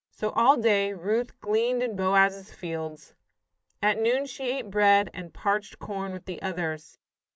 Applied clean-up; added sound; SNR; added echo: none; none; none; none.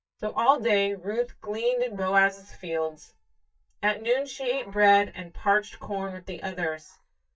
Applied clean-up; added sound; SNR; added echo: neural mask model DeepFilterNet 3.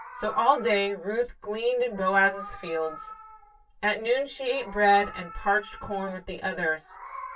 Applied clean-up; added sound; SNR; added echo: none; Meow; 17 dB; reverberation time 0.1 s.